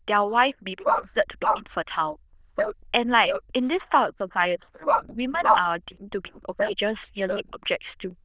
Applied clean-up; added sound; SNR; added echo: neural diffusion model UNIVERSE++.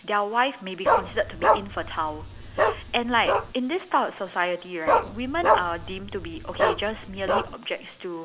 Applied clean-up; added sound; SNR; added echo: none; Bark; -3 dB; none.